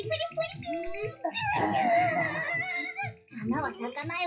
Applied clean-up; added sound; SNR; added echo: classical method WPE with log-MMSE.